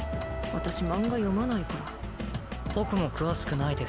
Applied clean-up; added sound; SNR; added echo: none; Clock + Motor vehicle (road); 13 dB; none.